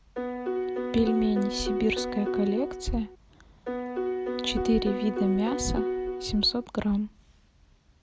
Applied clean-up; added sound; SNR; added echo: none; Piano; 2 dB; none.